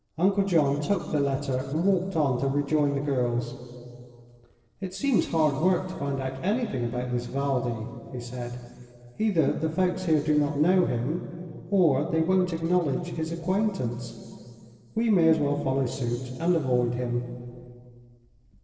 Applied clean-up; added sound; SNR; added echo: neural separator model SepFormer DNS4.